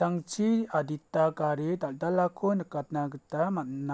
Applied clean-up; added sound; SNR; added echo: none; none; none; none.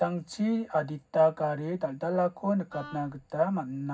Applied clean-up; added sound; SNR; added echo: none; Wind instrument, woodwind instrument; 19 dB; reverberation time 0.4 s.